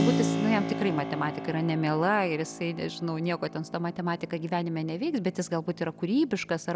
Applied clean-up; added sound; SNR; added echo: none; Keyboard (musical); 6 dB; none.